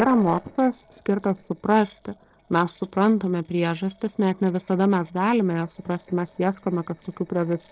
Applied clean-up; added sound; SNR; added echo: neural separator model SepFormer DNS4.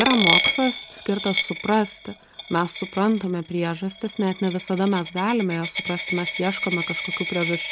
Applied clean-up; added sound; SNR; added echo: none; Coin (dropping); 4 dB; none.